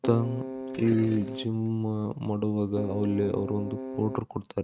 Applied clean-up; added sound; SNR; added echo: neural mask model RNNoise.